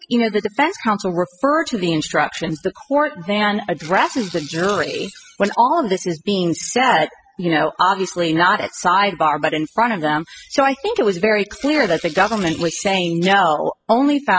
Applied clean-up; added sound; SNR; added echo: classical method spectral subtraction.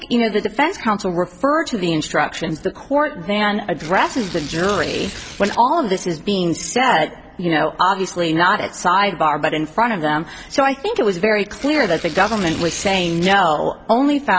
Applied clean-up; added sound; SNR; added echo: none; Tearing; 15 dB; none.